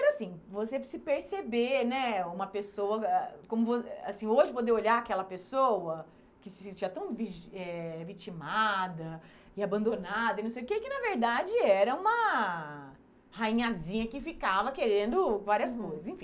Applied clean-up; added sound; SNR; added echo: none; none; none; none.